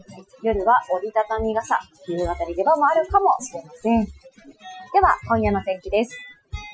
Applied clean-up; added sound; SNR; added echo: classical method Wiener filter.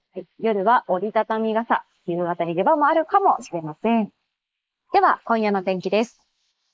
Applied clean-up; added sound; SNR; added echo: neural mask model Resemble Enhance denoiser.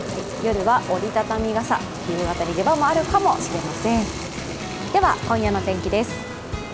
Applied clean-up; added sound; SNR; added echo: none; Bathtub (filling or washing); 17 dB; none.